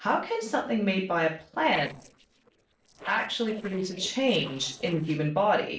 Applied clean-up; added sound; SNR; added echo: neural separator model SepFormer DNS4.